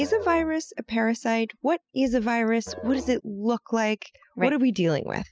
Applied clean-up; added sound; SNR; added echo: classical method spectral subtraction.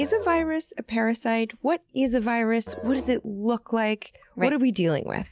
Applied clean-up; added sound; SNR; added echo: none; Musical instrument; 19 dB; none.